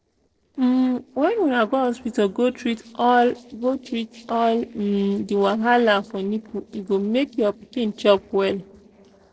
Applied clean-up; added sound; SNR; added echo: neural separator model SepFormer DNS4.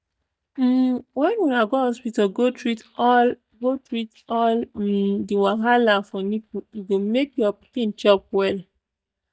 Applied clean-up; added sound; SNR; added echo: neural mask model DeepFilterNet 3.